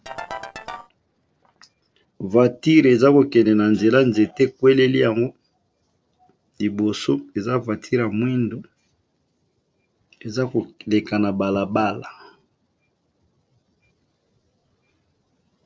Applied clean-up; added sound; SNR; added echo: neural separator model SepFormer DNS4.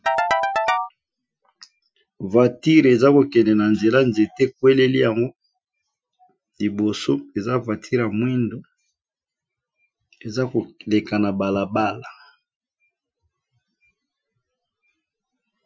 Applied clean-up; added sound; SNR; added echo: classical method Wiener filter.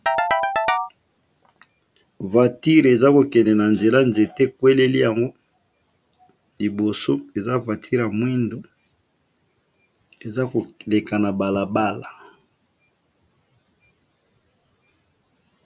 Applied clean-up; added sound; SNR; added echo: none; Ringtone / Keyboard (musical); 2 dB; none.